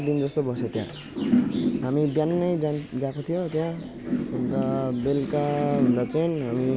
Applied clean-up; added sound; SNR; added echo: none; none; none; none.